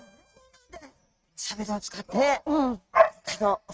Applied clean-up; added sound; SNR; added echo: neural mask model RNNoise.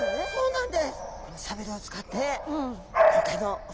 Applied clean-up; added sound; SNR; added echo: none; Bark / Bird vocalization, bird call, bird song; -2 dB; none.